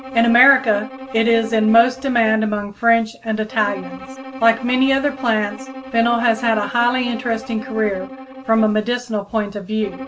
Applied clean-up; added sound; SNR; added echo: none; Bowed string instrument; 15 dB; none.